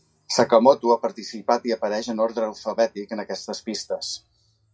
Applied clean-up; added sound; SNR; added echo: classical method WPE with log-MMSE.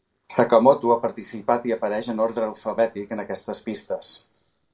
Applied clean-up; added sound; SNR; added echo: neural separator model SepFormer DNS4.